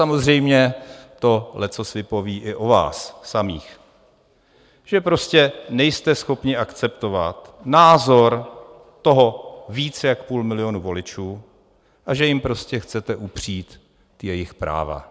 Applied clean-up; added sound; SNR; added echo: none; none; none; none.